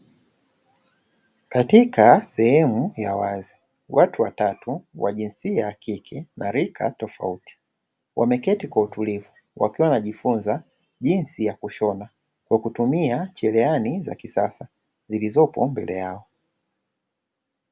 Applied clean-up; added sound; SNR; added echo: none; none; none; none.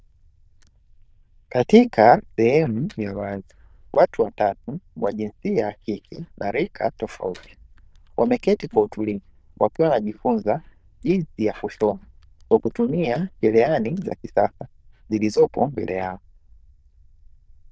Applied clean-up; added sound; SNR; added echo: neural diffusion model UNIVERSE++.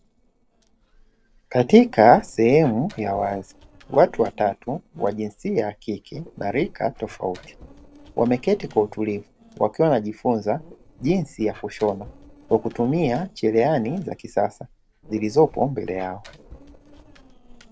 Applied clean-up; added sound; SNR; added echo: neural separator model SepFormer DNS4.